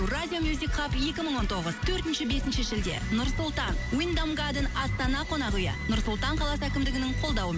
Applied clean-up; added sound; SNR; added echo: none; none; none; none.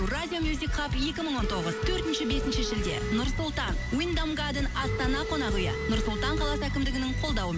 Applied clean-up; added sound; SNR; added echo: none; Telephone; 7 dB; none.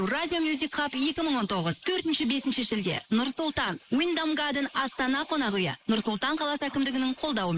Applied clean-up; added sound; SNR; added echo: neural mask model Resemble Enhance denoiser.